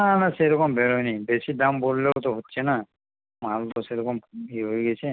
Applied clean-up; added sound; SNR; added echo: none; none; none; none.